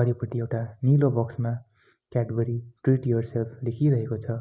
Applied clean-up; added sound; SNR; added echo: neural mask model Resemble Enhance denoiser.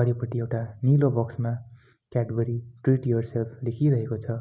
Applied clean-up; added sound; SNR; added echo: none; none; none; none.